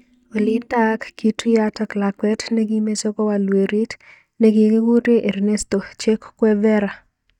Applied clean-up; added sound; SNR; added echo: neural mask model DeepFilterNet 3.